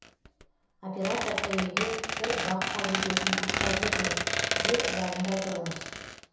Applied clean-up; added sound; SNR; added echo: none; Squeak; -2 dB; reverberation time 1.0 s.